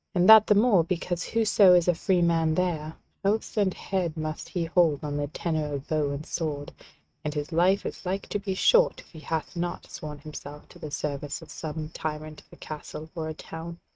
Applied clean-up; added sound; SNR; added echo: neural mask model RNNoise.